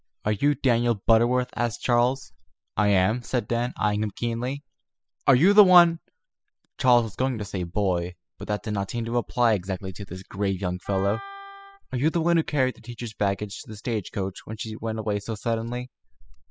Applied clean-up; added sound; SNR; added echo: classical method spectral subtraction.